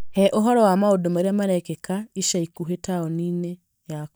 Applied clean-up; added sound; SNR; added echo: neural mask model DeepFilterNet 3.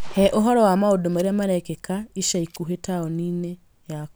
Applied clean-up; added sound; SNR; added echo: none; Gunshot, gunfire; 16 dB; none.